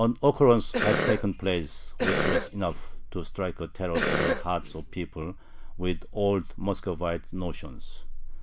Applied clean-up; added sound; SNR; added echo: none; Cough; 2 dB; none.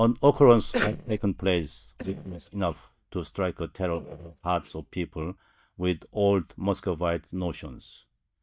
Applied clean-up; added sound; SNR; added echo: neural mask model DeepFilterNet 3.